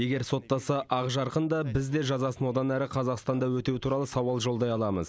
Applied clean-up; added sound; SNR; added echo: none; none; none; none.